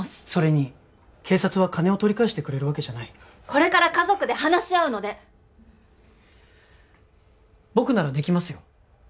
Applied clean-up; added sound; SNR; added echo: none; none; none; none.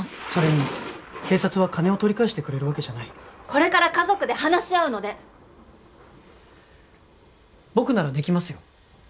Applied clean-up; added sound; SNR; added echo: none; Thunder; 15 dB; none.